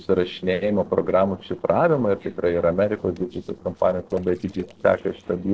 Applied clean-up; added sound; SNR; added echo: neural separator model SepFormer DNS4.